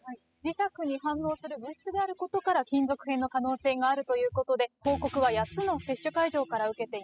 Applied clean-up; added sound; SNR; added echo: classical method spectral subtraction.